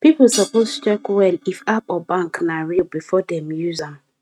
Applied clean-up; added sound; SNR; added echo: neural mask model RNNoise.